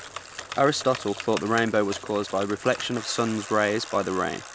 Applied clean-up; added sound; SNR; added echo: none; Bicycle; 13 dB; none.